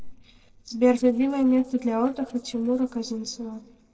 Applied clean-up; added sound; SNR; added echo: neural separator model SepFormer DNS4.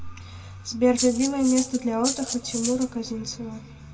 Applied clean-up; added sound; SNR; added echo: none; Rattle (instrument); 6 dB; reverberation time 1.9 s.